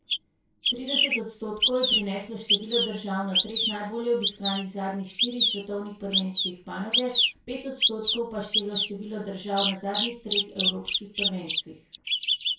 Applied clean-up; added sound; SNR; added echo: none; Bird vocalization, bird call, bird song; -5 dB; reverberation time 0.3 s.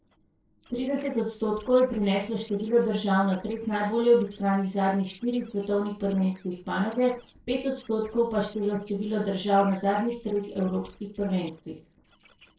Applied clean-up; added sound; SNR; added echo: neural separator model SepFormer DNS4.